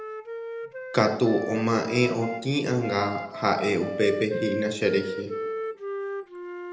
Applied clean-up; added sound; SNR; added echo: none; Wind instrument, woodwind instrument; 8 dB; reverberation time 0.8 s.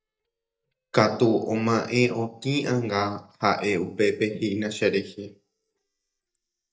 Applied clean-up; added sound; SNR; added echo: neural mask model DeepFilterNet 3.